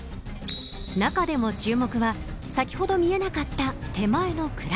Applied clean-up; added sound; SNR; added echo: none; none; none; none.